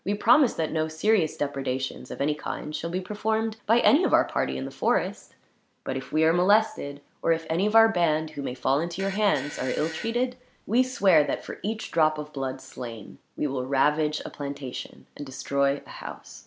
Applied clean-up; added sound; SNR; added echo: none; Fart; 16 dB; none.